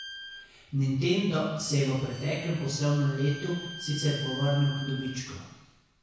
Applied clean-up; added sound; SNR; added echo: none; Bowed string instrument; 14 dB; reverberation time 1.0 s.